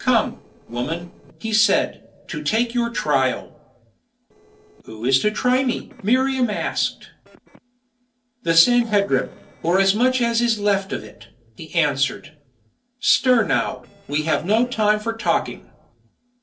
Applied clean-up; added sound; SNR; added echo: neural separator model SepFormer DNS4.